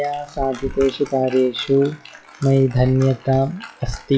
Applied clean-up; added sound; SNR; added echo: classical method log-MMSE.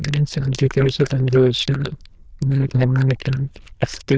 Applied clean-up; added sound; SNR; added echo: neural diffusion model UNIVERSE++.